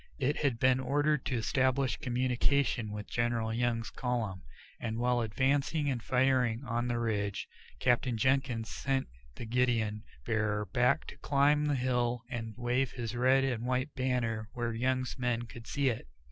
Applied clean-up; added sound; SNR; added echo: none; none; none; none.